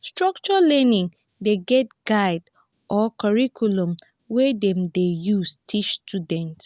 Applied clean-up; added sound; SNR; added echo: none; none; none; none.